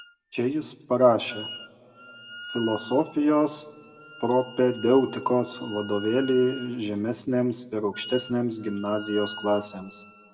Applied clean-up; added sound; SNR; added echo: none; Wind instrument, woodwind instrument; 17 dB; reverberation time 1.8 s.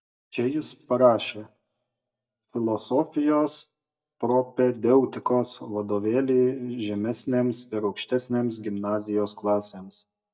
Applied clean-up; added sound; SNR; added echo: neural mask model DeepFilterNet 3.